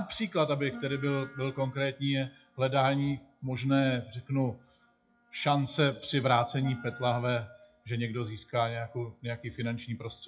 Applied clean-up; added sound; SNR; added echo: classical method WPE with log-MMSE.